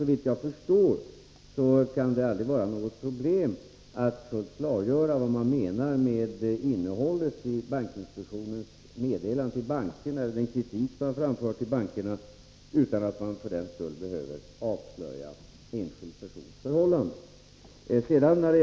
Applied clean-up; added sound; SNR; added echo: none; none; none; none.